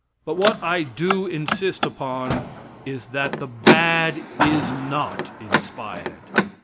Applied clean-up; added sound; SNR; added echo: none; Car; 0 dB; none.